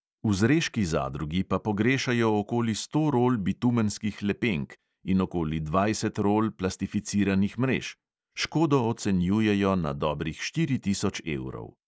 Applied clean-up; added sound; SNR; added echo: none; none; none; none.